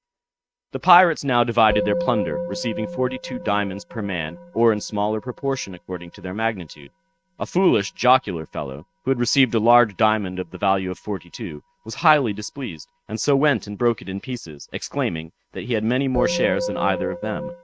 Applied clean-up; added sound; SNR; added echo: neural mask model RNNoise.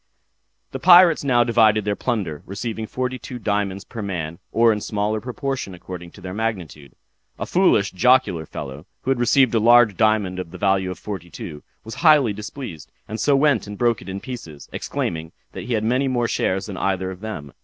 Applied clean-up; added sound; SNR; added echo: none; none; none; none.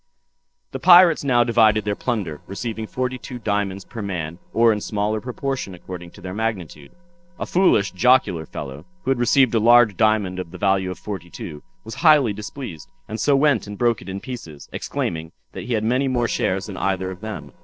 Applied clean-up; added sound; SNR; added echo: neural separator model SepFormer DNS4.